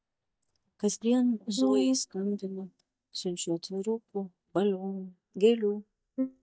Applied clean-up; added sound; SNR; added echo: neural mask model DeepFilterNet 3.